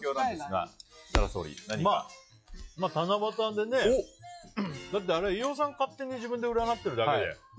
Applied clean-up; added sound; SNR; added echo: classical method log-MMSE.